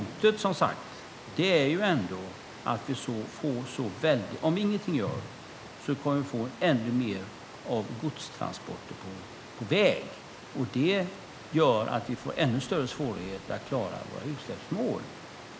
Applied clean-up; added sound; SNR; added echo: none; Water; 16 dB; none.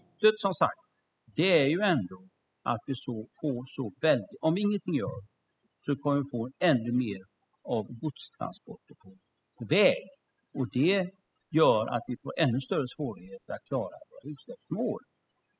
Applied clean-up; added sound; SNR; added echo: classical method spectral subtraction.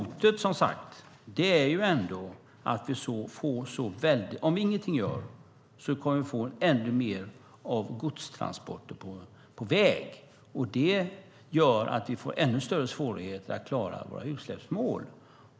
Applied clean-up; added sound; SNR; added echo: none; none; none; none.